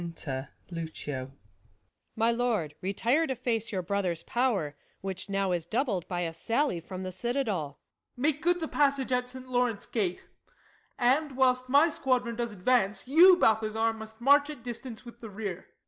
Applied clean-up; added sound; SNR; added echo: none; none; none; none.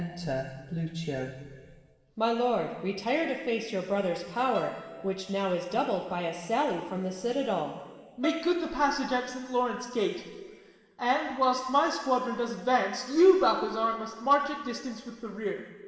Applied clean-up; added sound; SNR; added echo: none; Bowed string instrument; 16 dB; reverberation time 1.9 s.